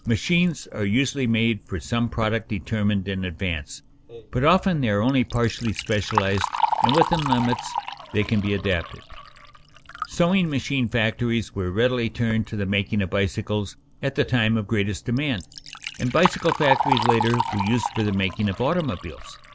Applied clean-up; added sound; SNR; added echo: none; Liquid; 7 dB; none.